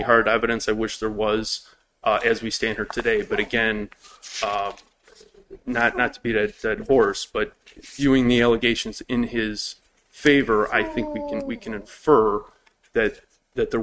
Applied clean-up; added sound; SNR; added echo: neural mask model RNNoise.